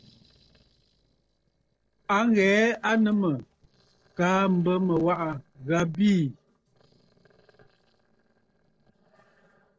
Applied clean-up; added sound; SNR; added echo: neural separator model SepFormer DNS4.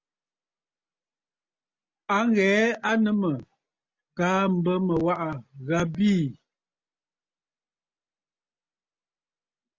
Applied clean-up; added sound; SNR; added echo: none; none; none; none.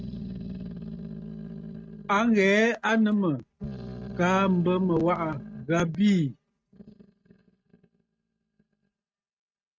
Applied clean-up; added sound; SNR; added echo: neural mask model RNNoise.